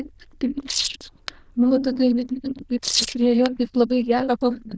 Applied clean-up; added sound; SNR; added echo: neural diffusion model UNIVERSE++.